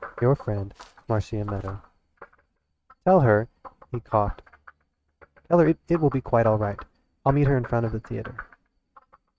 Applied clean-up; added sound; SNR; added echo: neural mask model RNNoise.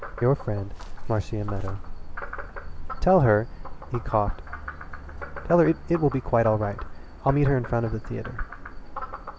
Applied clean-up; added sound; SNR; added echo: none; Frog; 8 dB; none.